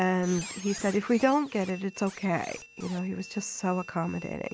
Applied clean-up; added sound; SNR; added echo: none; Squeak; 16 dB; none.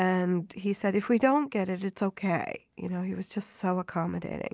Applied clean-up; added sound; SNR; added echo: none; none; none; none.